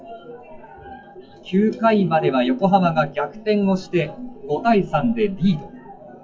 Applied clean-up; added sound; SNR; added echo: classical method WPE with log-MMSE.